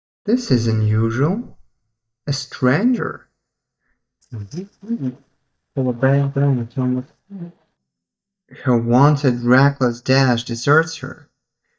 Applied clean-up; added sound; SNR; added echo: neural mask model DeepFilterNet 3.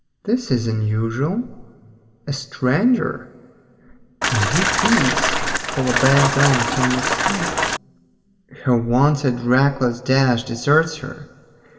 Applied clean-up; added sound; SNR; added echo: none; Rain; -1 dB; reverberation time 1.5 s.